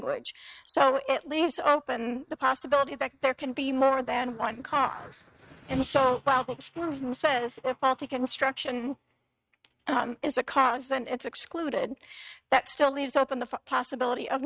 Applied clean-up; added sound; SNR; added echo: neural mask model RNNoise.